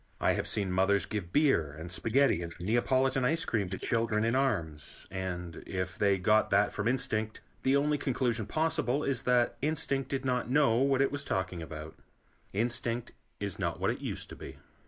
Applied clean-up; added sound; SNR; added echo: neural mask model Resemble Enhance denoiser.